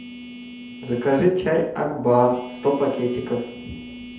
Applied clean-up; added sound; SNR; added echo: none; Telephone; 16 dB; reverberation time 2.0 s.